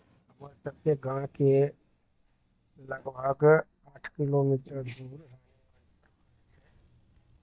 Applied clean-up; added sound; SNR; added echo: neural mask model DeepFilterNet 3.